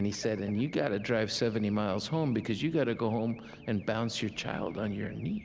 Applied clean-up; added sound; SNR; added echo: none; Race car, auto racing / Alarm; 19 dB; none.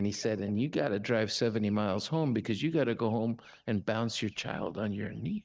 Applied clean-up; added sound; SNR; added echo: neural mask model DeepFilterNet 3.